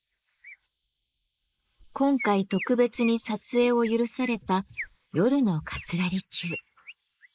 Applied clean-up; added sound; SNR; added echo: neural mask model Resemble Enhance denoiser.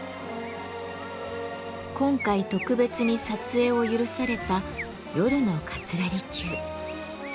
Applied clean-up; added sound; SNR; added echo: none; Chirp, tweet; 16 dB; none.